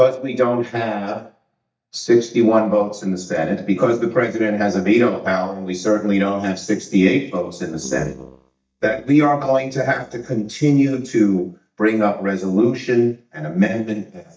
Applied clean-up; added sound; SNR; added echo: neural mask model DeepFilterNet 3.